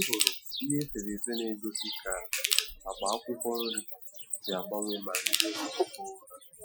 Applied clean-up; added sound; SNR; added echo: classical method Wiener filter.